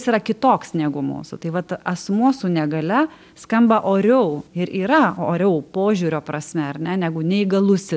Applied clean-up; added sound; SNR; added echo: none; none; none; none.